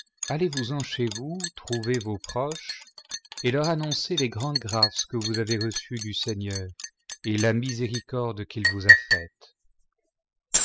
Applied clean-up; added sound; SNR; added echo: classical method spectral subtraction.